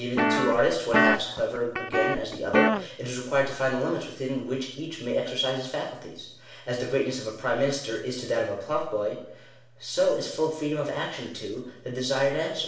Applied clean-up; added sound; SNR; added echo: none; Guitar; -2 dB; reverberation time 0.7 s.